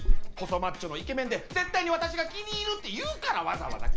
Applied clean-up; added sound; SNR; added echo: none; Liquid; -2 dB; none.